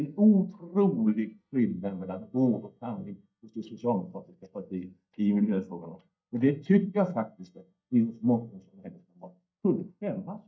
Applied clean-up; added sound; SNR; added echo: neural mask model DeepFilterNet 3.